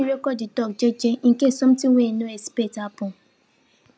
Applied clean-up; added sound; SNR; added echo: none; none; none; none.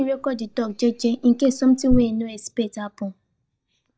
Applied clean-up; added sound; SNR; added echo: neural mask model DeepFilterNet 3.